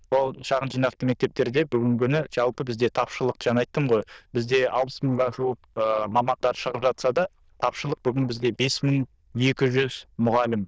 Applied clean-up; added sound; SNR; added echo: neural diffusion model UNIVERSE++.